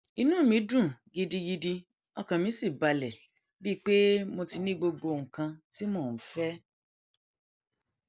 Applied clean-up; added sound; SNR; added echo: none; none; none; none.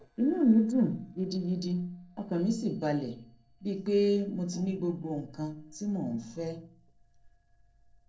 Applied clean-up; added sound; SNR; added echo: neural separator model SepFormer DNS4.